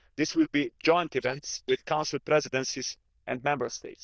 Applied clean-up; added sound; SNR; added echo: neural diffusion model UNIVERSE++.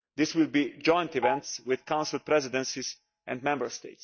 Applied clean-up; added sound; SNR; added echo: neural mask model DeepFilterNet 3.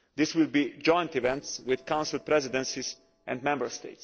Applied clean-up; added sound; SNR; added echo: neural separator model SepFormer DNS4.